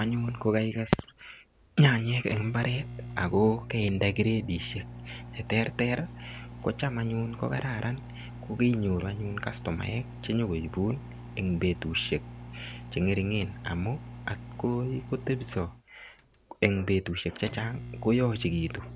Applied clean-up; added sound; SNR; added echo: none; Microwave oven; 13 dB; none.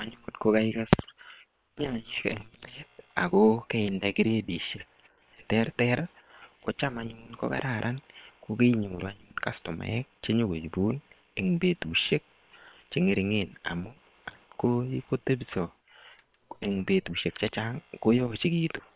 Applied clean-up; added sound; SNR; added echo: neural separator model SepFormer WHAM!.